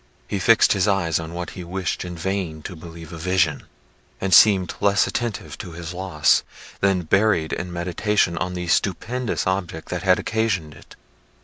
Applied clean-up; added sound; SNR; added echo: none; none; none; none.